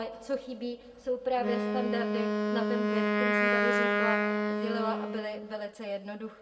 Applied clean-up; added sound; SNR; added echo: none; Wind instrument, woodwind instrument; -4 dB; reverberation time 1.4 s.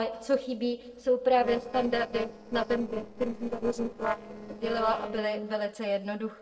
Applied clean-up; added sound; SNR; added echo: neural separator model SepFormer DNS4.